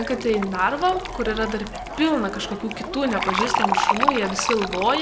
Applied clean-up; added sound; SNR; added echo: none; Fill (with liquid); 3 dB; none.